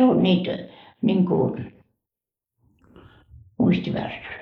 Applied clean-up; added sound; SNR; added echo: neural mask model Resemble Enhance denoiser.